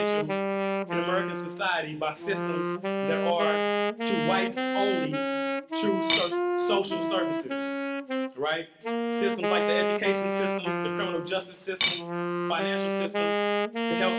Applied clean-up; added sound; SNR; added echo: none; Cutlery, silverware / Dishes, pots, and pans + Wind instrument, woodwind instrument; -3 dB; none.